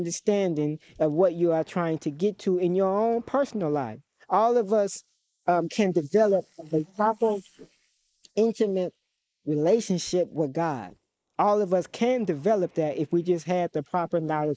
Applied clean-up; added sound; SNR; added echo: neural mask model Resemble Enhance denoiser.